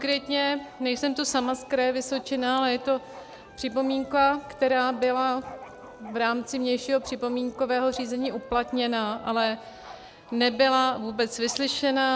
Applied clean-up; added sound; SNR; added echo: none; Wind instrument, woodwind instrument + Bark; 19 dB; none.